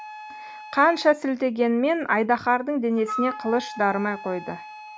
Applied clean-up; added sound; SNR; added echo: none; Wind instrument, woodwind instrument; 14 dB; none.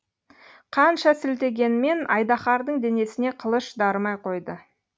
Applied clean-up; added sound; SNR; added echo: none; none; none; none.